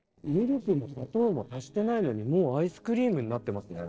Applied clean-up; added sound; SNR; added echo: neural separator model SepFormer DNS4.